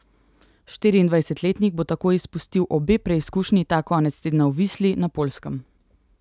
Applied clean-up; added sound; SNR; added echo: none; none; none; none.